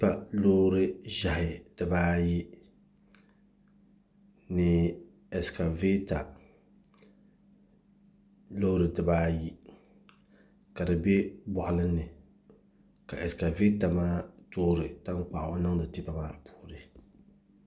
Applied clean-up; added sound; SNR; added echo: none; none; none; none.